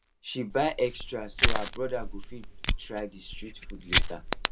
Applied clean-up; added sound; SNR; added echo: none; Fire; -4 dB; none.